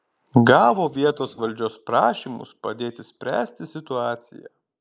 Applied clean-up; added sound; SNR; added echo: neural mask model Resemble Enhance denoiser.